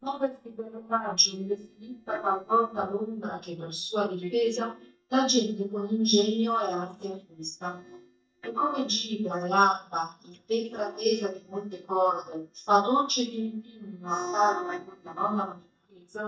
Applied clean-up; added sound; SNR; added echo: neural mask model DeepFilterNet 3.